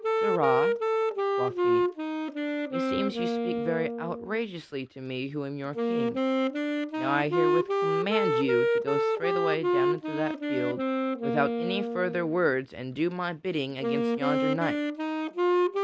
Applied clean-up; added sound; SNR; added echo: none; Wind instrument, woodwind instrument; -4 dB; none.